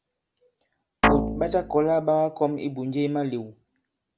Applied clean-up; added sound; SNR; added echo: none; Guitar; -2 dB; none.